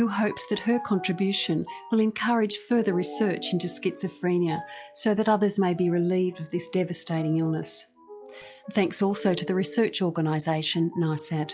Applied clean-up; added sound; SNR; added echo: classical method log-MMSE.